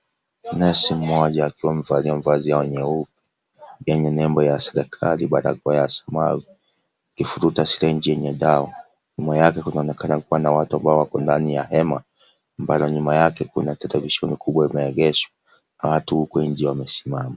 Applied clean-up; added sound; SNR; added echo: none; none; none; none.